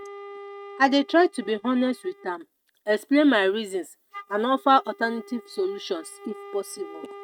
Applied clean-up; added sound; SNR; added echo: neural mask model RNNoise.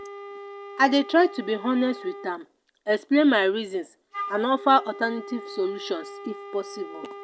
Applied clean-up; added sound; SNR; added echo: none; Wind instrument, woodwind instrument; 14 dB; none.